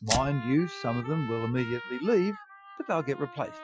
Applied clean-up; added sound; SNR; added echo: classical method Wiener filter.